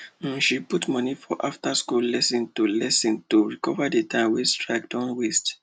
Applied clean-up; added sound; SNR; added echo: none; none; none; none.